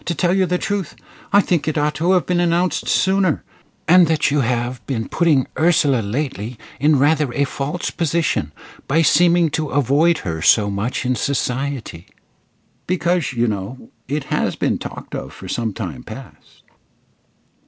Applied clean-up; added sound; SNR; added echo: none; none; none; none.